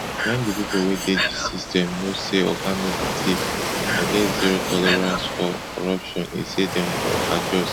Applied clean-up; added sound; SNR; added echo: none; Breathing + Waves, surf; 1 dB; none.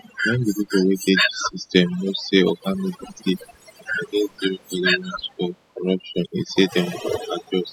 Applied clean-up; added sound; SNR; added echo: classical method spectral subtraction.